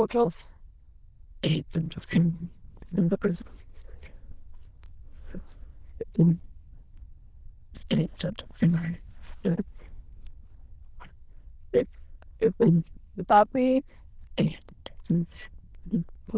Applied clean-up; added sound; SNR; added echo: neural diffusion model UNIVERSE++.